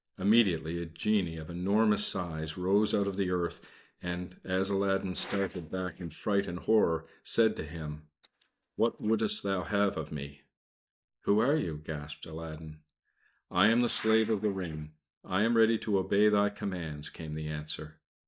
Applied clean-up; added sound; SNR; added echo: neural mask model DeepFilterNet 3.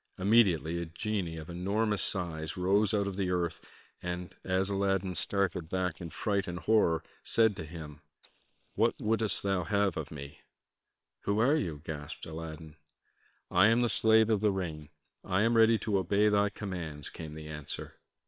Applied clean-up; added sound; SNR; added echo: neural separator model SepFormer WHAM!.